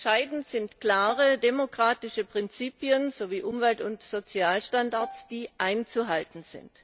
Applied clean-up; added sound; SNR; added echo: none; Bowed string instrument; 16 dB; none.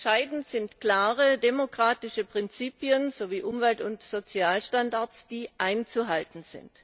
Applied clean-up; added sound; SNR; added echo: none; none; none; none.